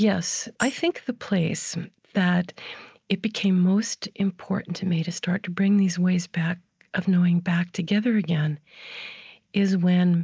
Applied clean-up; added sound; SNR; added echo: neural mask model DeepFilterNet 3.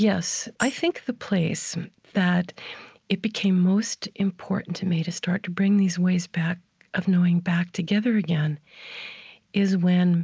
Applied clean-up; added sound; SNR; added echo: none; Tambourine; 18 dB; none.